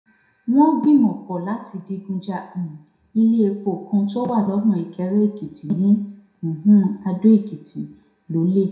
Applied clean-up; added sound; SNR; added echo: none; none; none; reverberation time 0.6 s.